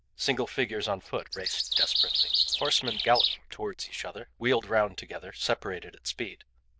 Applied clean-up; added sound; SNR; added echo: neural diffusion model UNIVERSE++.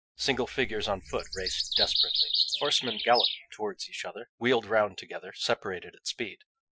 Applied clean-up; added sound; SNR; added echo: classical method Wiener filter.